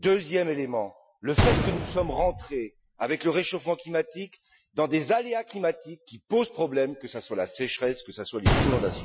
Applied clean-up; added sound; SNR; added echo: classical method Wiener filter.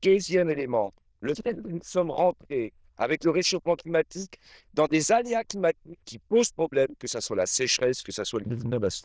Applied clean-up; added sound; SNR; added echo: neural diffusion model UNIVERSE++.